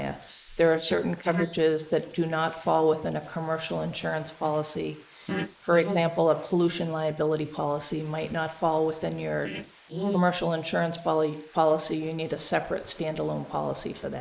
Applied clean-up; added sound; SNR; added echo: neural mask model Resemble Enhance denoiser.